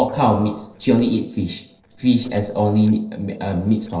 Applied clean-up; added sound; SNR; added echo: neural separator model SepFormer DNS4.